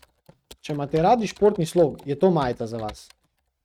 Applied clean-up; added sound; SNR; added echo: neural mask model RNNoise.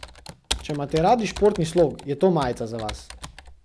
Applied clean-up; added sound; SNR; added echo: none; Computer keyboard; 13 dB; none.